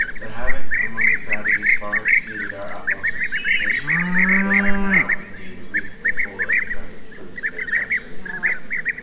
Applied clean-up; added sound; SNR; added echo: none; Livestock, farm animals, working animals; 1 dB; reverberation time 0.3 s.